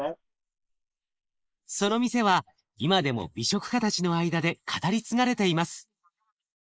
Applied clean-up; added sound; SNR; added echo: neural mask model Resemble Enhance denoiser.